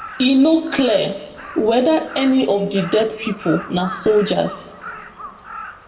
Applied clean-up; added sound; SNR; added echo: none; Crow; 16 dB; reverberation time 1.5 s.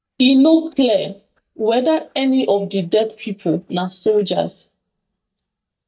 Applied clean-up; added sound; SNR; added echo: neural mask model DeepFilterNet 3.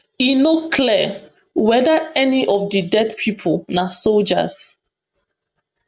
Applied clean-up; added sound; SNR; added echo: none; none; none; none.